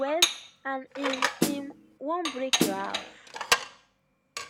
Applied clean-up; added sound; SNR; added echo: none; Snare drum + Dishes, pots, and pans; -4 dB; none.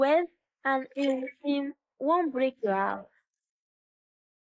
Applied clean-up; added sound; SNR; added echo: neural mask model Resemble Enhance denoiser.